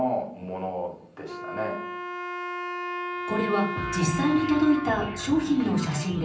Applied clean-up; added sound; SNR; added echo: none; Wind instrument, woodwind instrument; 8 dB; reverberation time 0.6 s.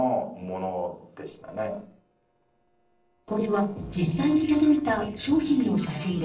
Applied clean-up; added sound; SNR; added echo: neural separator model SepFormer DNS4.